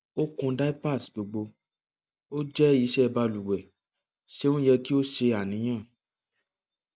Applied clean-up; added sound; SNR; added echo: none; none; none; none.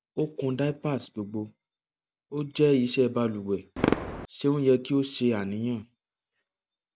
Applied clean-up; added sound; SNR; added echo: none; Fireworks; 10 dB; none.